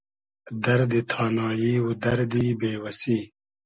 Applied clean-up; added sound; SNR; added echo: none; none; none; none.